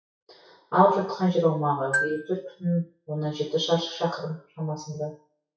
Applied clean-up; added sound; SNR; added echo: classical method WPE with log-MMSE.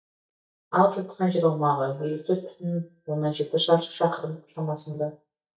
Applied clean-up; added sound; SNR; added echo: neural mask model DeepFilterNet 3.